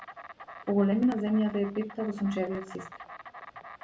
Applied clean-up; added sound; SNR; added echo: none; Insect; 16 dB; none.